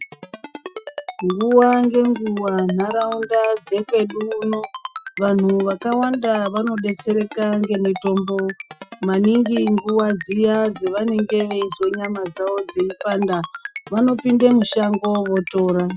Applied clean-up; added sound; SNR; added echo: classical method Wiener filter.